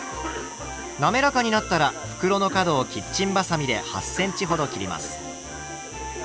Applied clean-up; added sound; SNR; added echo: none; Insect + Cough; 12 dB; none.